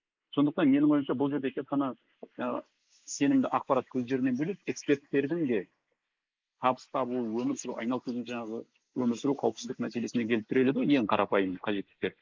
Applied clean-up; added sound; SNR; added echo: neural mask model Resemble Enhance denoiser.